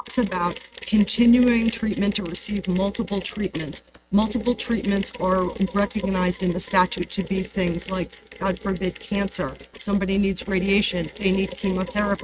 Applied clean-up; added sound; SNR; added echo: neural mask model RNNoise.